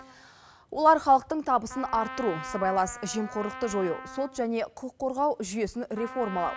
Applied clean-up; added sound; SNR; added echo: none; Trumpet; 14 dB; none.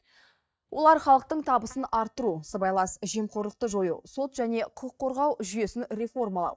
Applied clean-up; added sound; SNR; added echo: neural mask model DeepFilterNet 3.